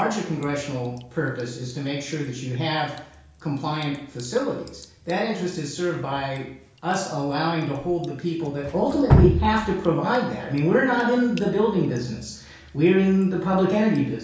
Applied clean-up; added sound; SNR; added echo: none; Drip; 7 dB; reverberation time 0.6 s.